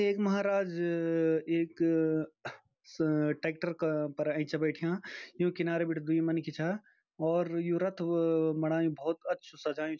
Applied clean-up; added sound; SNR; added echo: none; none; none; none.